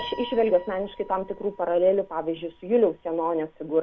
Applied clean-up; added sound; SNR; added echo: none; Piano; 20 dB; none.